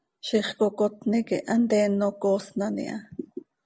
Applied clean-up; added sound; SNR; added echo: none; none; none; none.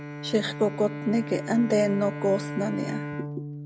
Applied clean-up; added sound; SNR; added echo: none; Bowed string instrument; 8 dB; none.